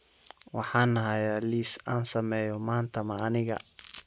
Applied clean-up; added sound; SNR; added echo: none; none; none; none.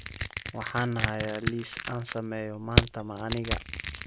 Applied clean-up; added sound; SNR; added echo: none; Crushing; -2 dB; none.